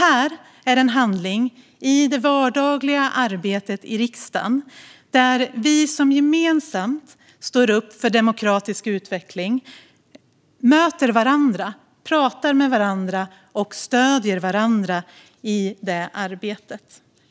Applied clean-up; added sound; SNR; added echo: none; none; none; none.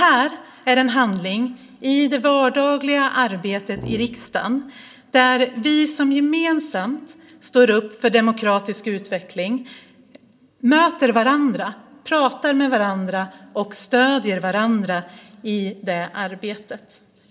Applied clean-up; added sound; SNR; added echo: none; Brass instrument; 13 dB; reverberation time 1.1 s.